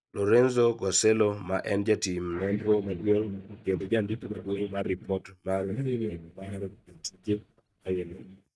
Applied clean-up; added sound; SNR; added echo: neural mask model DeepFilterNet 3.